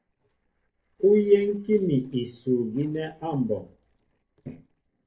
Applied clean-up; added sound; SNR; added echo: neural separator model SepFormer DNS4.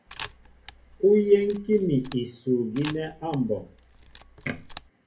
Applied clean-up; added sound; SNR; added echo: none; Camera; 19 dB; reverberation time 0.3 s.